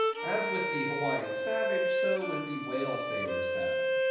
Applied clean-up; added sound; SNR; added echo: none; Bowed string instrument; -5 dB; reverberation time 0.9 s.